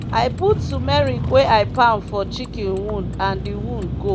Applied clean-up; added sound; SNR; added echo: none; Vehicle; 5 dB; none.